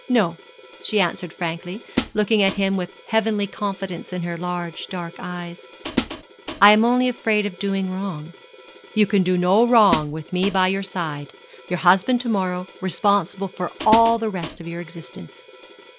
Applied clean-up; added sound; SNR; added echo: none; Hi-hat; 11 dB; none.